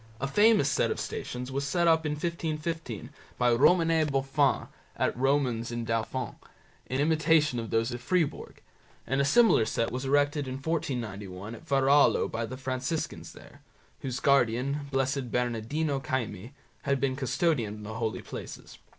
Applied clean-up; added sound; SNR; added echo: none; none; none; none.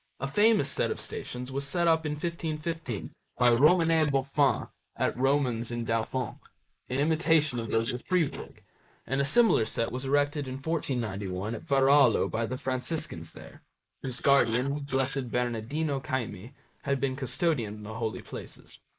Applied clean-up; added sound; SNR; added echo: neural mask model Resemble Enhance denoiser.